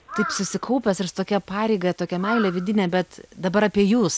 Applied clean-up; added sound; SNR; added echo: none; Crow; 14 dB; none.